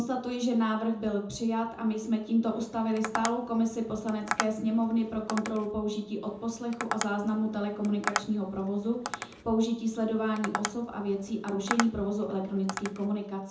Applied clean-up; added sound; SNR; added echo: none; Tap; 8 dB; reverberation time 0.5 s.